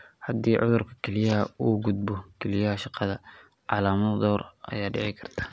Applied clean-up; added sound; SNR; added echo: none; none; none; none.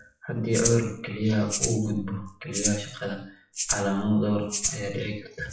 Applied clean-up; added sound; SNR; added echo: classical method WPE with log-MMSE.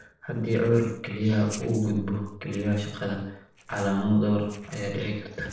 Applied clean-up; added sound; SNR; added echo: neural separator model SepFormer DNS4.